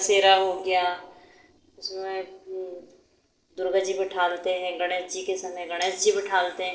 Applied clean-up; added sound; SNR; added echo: neural separator model SepFormer DNS4.